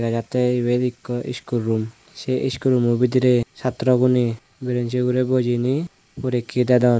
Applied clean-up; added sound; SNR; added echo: neural mask model Resemble Enhance denoiser.